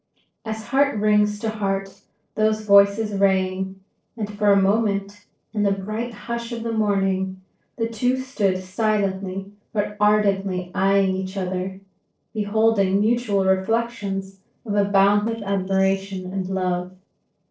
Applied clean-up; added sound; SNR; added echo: neural separator model SepFormer DNS4.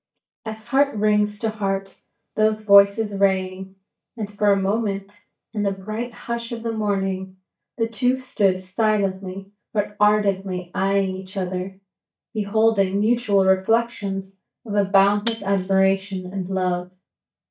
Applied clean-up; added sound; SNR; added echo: neural mask model DeepFilterNet 3.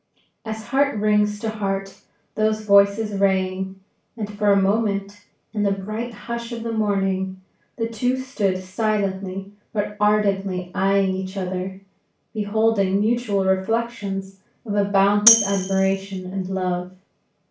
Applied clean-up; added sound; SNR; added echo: none; Tambourine; -1 dB; reverberation time 0.3 s.